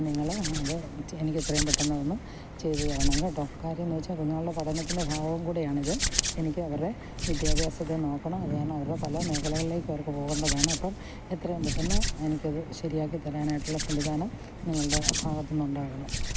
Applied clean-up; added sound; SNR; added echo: none; Hands; 2 dB; none.